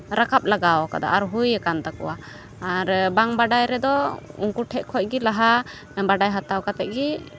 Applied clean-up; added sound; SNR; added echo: none; none; none; none.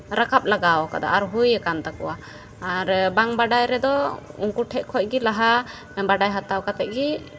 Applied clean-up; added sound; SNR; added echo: none; none; none; reverberation time 0.3 s.